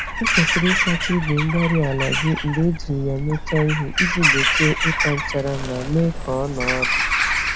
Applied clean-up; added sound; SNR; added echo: none; Bird vocalization, bird call, bird song / Crow; 0 dB; none.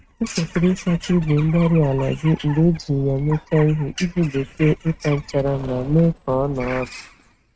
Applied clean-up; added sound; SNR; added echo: neural mask model RNNoise.